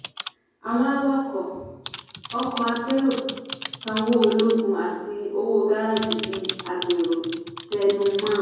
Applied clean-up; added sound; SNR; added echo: none; Typing; 11 dB; reverberation time 1.3 s.